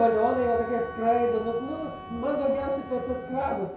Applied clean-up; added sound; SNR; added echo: none; Wind instrument, woodwind instrument; 15 dB; reverberation time 0.6 s.